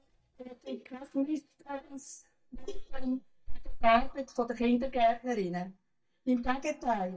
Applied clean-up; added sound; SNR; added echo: neural mask model DeepFilterNet 3.